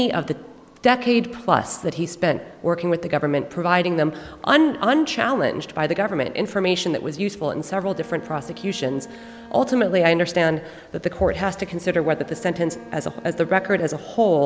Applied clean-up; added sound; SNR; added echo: none; Bowed string instrument; 20 dB; none.